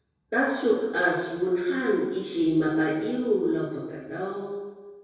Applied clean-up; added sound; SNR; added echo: none; none; none; reverberation time 1.2 s.